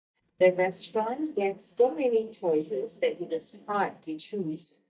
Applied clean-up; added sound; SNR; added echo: neural mask model DeepFilterNet 3.